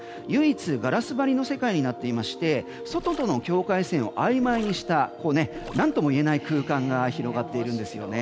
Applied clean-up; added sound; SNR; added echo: none; Gurgling; 19 dB; none.